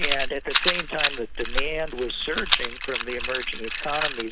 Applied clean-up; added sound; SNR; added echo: none; Rattle; -3 dB; none.